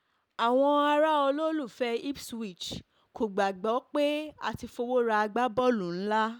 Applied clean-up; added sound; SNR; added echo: none; none; none; none.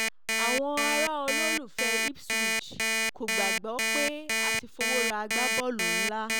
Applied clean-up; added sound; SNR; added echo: none; Alarm; -5 dB; none.